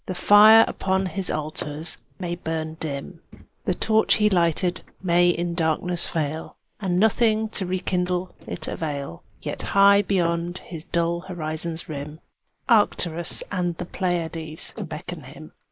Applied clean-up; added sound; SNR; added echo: neural mask model Resemble Enhance denoiser.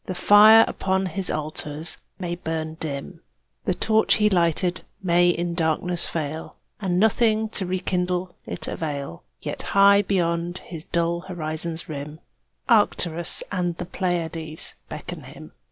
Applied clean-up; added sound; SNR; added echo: none; none; none; none.